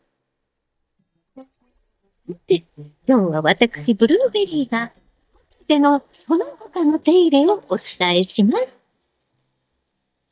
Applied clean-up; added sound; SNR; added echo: neural mask model DeepFilterNet 3.